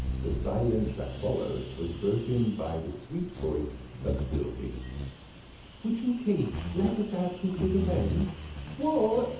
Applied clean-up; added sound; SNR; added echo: none; Bird vocalization, bird call, bird song; 6 dB; reverberation time 0.7 s.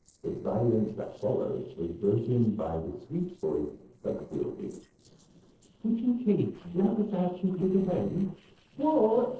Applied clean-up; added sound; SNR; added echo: neural separator model SepFormer DNS4.